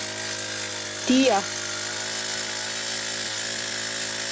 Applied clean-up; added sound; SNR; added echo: none; Engine; 0 dB; none.